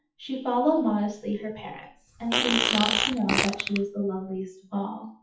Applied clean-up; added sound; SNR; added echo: classical method WPE with log-MMSE.